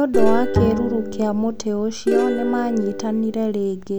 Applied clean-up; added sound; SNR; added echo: none; Plucked string instrument + Bowed string instrument; 3 dB; none.